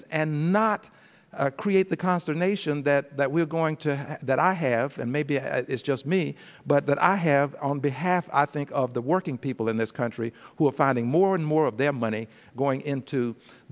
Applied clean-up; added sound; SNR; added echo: none; none; none; none.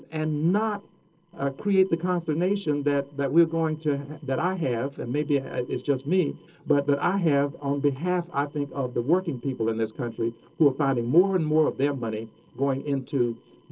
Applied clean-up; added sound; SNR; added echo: neural separator model SepFormer DNS4.